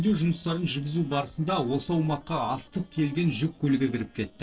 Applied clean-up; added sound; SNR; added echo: neural separator model SepFormer DNS4.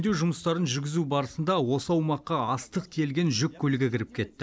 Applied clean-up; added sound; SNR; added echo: none; none; none; none.